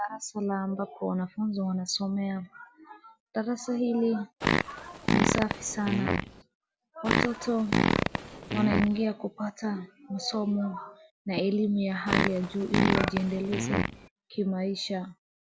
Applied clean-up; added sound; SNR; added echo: none; Fart; -2 dB; none.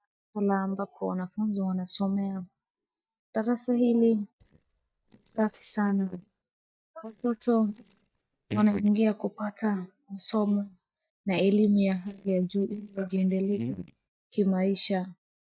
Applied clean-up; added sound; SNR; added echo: neural mask model DeepFilterNet 3.